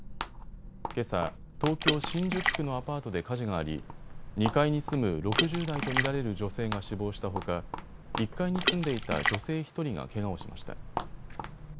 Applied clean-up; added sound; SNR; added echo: none; Walk, footsteps + Water / Splash, splatter; 2 dB; none.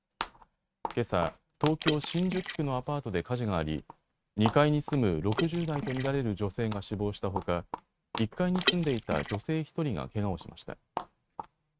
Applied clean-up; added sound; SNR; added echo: neural mask model RNNoise.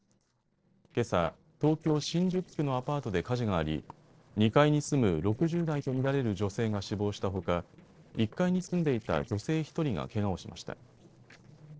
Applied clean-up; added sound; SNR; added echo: neural separator model SepFormer DNS4.